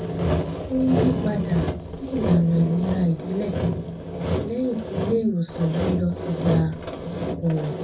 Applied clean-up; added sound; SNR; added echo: none; Sawing; 2 dB; reverberation time 0.3 s.